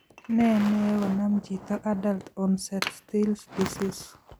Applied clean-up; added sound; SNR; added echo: none; Wood; 18 dB; none.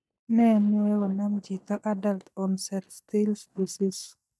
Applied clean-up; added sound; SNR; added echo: neural mask model DeepFilterNet 3.